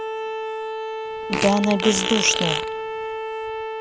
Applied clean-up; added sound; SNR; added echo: none; Bowed string instrument + Fart; 1 dB; none.